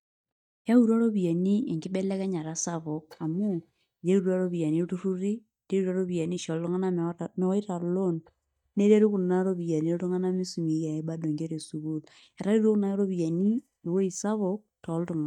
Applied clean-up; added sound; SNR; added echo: neural mask model DeepFilterNet 3.